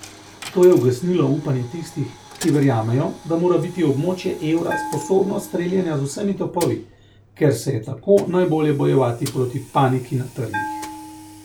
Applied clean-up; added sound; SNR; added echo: none; Coin (dropping) + Bell; 16 dB; none.